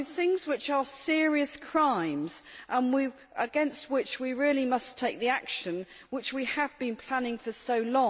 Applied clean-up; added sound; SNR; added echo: none; none; none; none.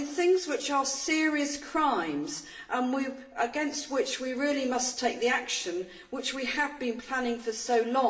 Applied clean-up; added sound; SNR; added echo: none; none; none; reverberation time 0.6 s.